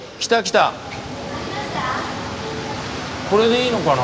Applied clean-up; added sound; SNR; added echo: none; none; none; none.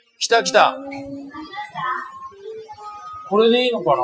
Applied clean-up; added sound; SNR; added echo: classical method Wiener filter.